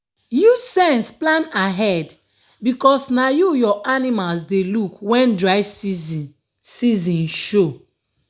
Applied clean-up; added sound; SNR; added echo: none; none; none; none.